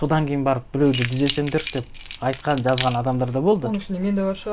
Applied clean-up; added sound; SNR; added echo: none; Keys jangling; 13 dB; none.